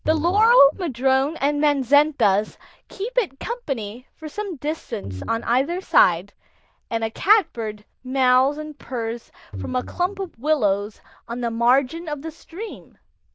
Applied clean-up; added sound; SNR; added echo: neural diffusion model UNIVERSE++.